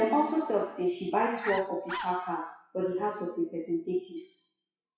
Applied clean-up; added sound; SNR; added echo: classical method WPE with log-MMSE.